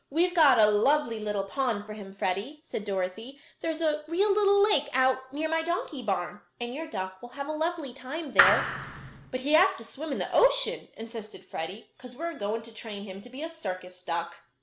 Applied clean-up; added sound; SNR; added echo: none; Clapping; -1 dB; none.